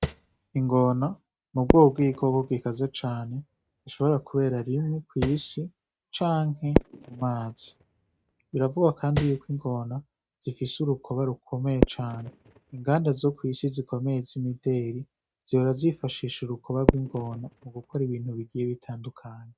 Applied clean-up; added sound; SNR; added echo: neural mask model RNNoise.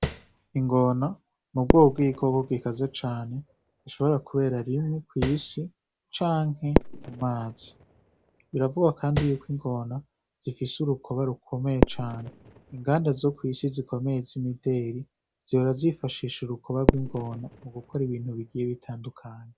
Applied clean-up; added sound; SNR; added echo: none; Fireworks + Tap; 6 dB; none.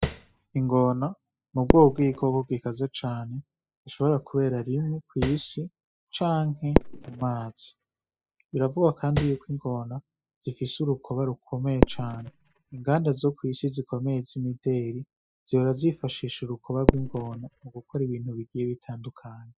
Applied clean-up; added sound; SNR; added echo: classical method spectral subtraction.